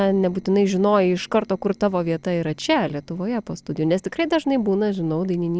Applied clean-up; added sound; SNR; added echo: neural separator model SepFormer DNS4.